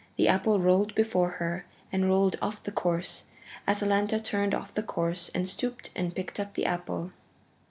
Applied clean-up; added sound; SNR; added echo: none; none; none; none.